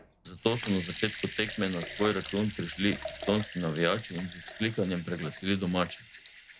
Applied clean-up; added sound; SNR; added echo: none; Sink (filling or washing) / Water tap, faucet / Liquid; 8 dB; none.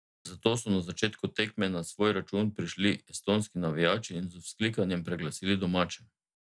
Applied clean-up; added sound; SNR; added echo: none; none; none; none.